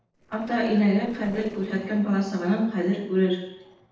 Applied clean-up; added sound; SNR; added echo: neural separator model SepFormer DNS4.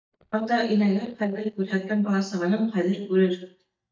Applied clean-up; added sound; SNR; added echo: neural mask model DeepFilterNet 3.